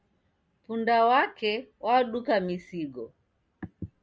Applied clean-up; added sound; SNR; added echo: none; none; none; none.